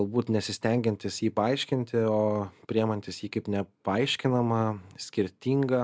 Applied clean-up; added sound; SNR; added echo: none; none; none; none.